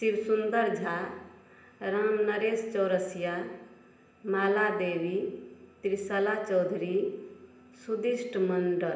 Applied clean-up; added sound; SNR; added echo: none; none; none; reverberation time 0.8 s.